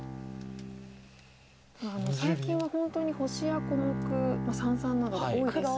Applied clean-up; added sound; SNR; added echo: none; Bowed string instrument; 6 dB; none.